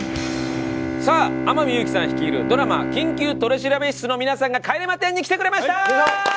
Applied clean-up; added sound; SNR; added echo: none; Bowed string instrument; 5 dB; none.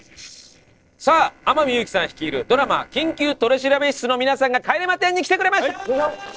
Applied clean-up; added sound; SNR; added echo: neural separator model SepFormer DNS4.